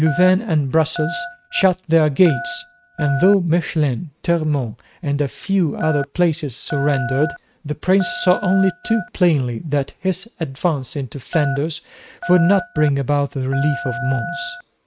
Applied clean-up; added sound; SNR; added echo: neural mask model RNNoise.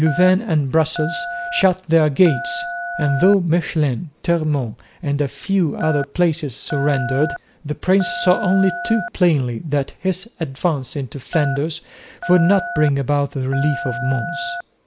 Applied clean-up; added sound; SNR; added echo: none; Telephone; 9 dB; none.